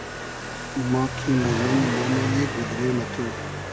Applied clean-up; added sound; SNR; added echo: none; Motorcycle; 3 dB; none.